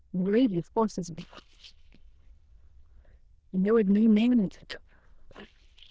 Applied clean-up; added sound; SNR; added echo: neural diffusion model UNIVERSE++.